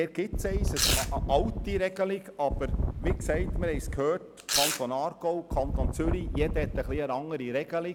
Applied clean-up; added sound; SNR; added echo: none; Wind + Domestic sounds, home sounds; -1 dB; none.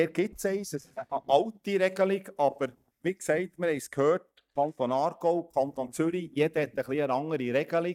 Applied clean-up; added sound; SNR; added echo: neural mask model DeepFilterNet 3.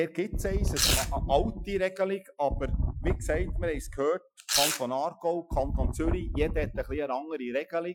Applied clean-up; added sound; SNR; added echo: classical method Wiener filter.